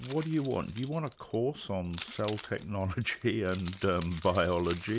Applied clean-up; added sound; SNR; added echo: none; Keys jangling; 14 dB; none.